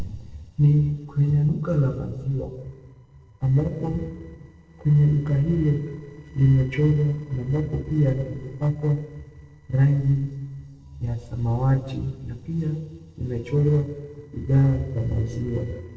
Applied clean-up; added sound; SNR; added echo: neural separator model SepFormer DNS4.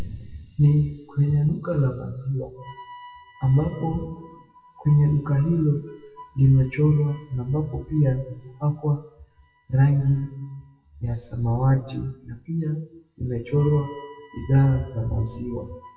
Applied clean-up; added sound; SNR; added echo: classical method WPE with log-MMSE.